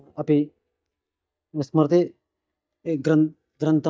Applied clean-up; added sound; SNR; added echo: neural mask model DeepFilterNet 3.